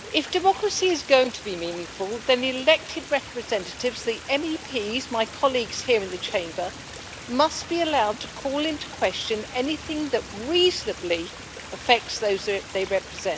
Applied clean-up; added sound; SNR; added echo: none; Stream; 14 dB; none.